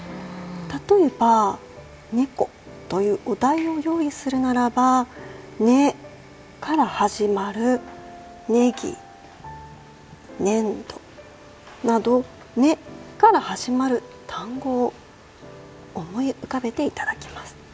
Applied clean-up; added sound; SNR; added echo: none; none; none; none.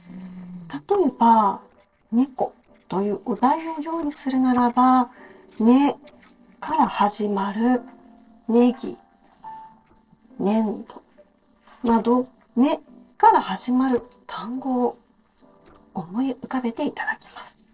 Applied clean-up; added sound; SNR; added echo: neural separator model SepFormer DNS4.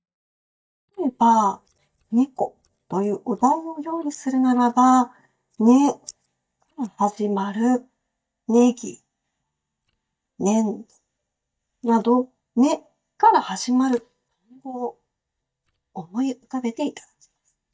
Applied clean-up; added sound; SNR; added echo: neural mask model DeepFilterNet 3.